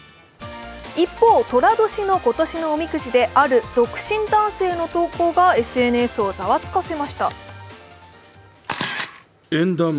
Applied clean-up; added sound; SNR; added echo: none; none; none; none.